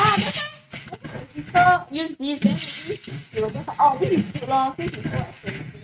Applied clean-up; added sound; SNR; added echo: neural mask model RNNoise.